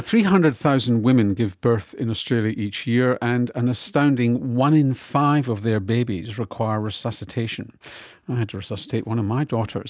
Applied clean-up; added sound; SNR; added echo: none; none; none; none.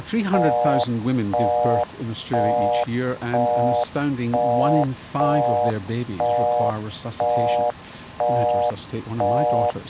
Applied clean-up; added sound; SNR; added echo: none; Telephone; -4 dB; none.